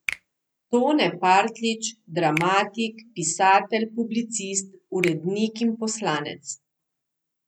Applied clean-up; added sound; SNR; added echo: none; Finger snapping; 16 dB; none.